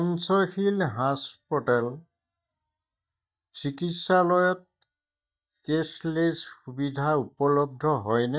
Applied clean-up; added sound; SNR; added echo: neural mask model DeepFilterNet 3.